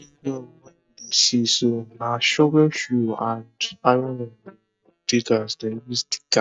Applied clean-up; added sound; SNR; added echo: neural mask model DeepFilterNet 3.